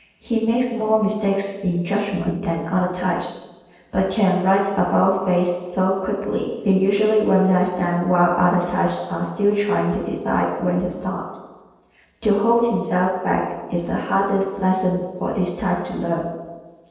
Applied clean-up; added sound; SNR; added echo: neural separator model SepFormer DNS4.